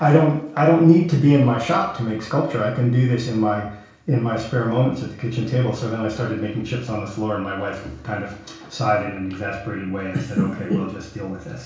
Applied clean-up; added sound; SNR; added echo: none; none; none; reverberation time 0.6 s.